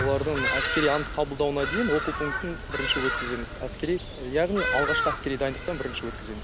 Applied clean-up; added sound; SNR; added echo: none; Bird vocalization, bird call, bird song; 2 dB; none.